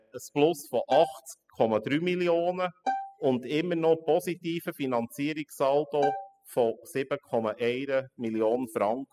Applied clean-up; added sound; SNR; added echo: classical method spectral subtraction.